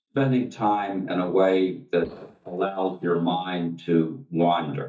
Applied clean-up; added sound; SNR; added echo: neural mask model DeepFilterNet 3.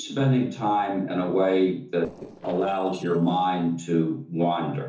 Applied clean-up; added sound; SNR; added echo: neural separator model SepFormer DNS4.